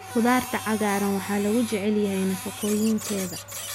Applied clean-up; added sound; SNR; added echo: none; Printer; 11 dB; none.